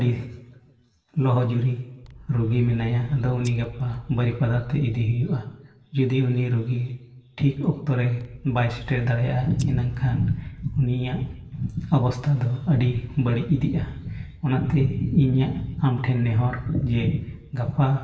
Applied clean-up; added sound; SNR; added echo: none; Scissors; 19 dB; reverberation time 0.9 s.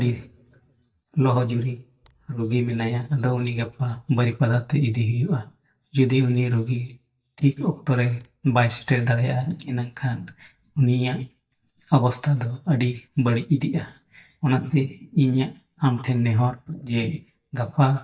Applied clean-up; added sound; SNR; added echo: neural mask model DeepFilterNet 3.